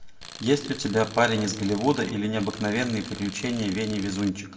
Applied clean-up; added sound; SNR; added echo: none; Tools; 15 dB; reverberation time 0.9 s.